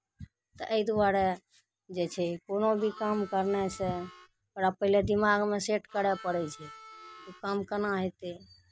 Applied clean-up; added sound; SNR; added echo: none; Harmonica; 18 dB; none.